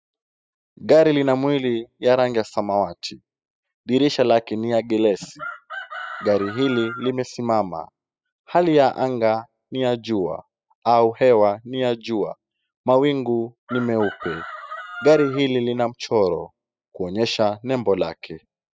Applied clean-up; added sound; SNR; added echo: classical method spectral subtraction.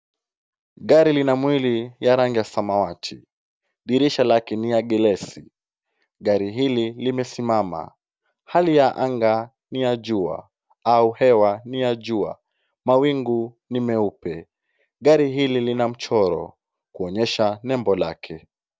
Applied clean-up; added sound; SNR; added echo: none; none; none; none.